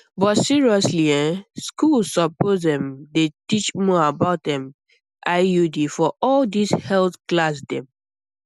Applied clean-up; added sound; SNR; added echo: none; none; none; none.